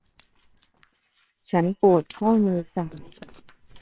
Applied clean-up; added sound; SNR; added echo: neural separator model SepFormer WHAMR!.